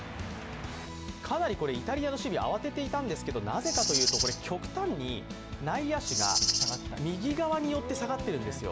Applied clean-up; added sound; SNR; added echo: none; Rattle (instrument); -2 dB; none.